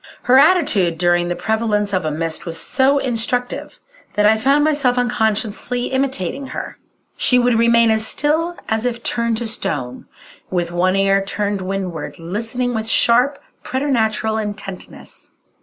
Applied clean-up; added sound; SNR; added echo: none; none; none; none.